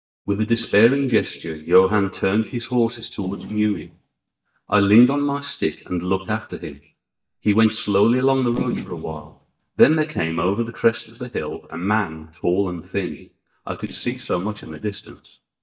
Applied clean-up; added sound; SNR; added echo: neural mask model DeepFilterNet 3.